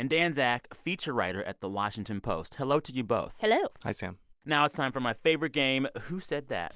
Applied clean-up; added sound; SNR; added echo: none; none; none; none.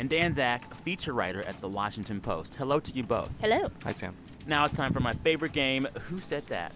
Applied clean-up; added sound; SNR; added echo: none; Wind / Boat, Water vehicle; 11 dB; none.